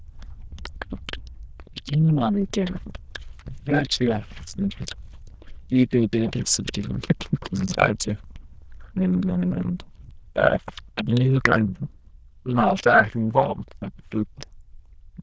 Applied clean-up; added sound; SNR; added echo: neural diffusion model UNIVERSE++.